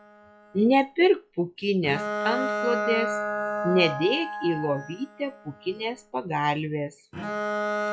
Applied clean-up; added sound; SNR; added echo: classical method log-MMSE.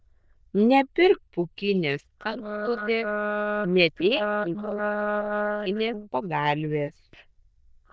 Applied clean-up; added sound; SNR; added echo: neural diffusion model UNIVERSE++.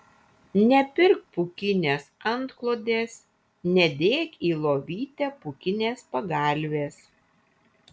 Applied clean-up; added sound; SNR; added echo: none; none; none; none.